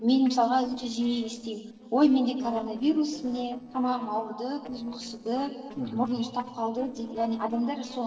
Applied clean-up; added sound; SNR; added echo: neural separator model SepFormer DNS4.